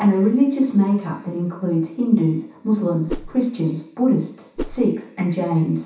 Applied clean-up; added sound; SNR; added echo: none; Whoosh, swoosh, swish; 8 dB; reverberation time 0.7 s.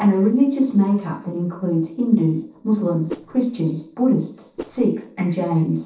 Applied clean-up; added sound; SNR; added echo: neural separator model SepFormer DNS4.